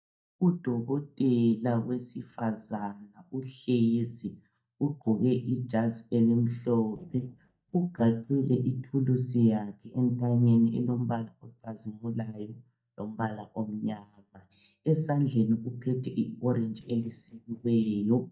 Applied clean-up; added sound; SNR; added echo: neural mask model DeepFilterNet 3.